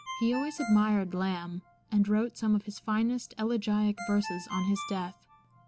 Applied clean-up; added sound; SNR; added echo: none; Ringtone; 15 dB; none.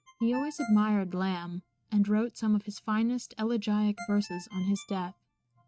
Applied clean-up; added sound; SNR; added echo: neural mask model RNNoise.